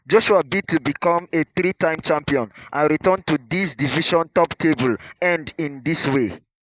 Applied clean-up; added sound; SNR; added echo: neural mask model Resemble Enhance denoiser.